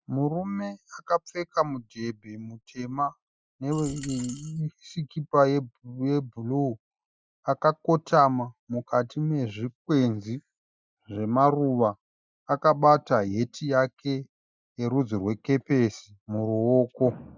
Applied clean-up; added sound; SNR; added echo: classical method Wiener filter.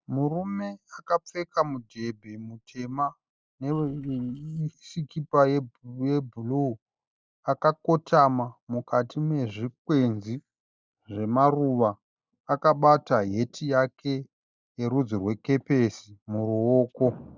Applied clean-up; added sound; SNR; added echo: neural separator model SepFormer DNS4.